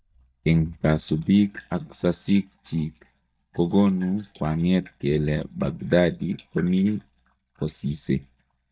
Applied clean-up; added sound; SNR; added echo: neural mask model DeepFilterNet 3.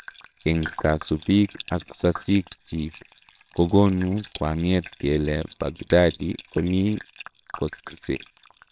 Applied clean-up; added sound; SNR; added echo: neural separator model SepFormer WHAMR!.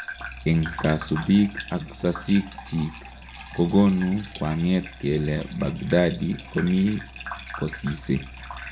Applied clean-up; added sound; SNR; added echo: none; Bathtub (filling or washing) / Gurgling; 15 dB; reverberation time 0.5 s.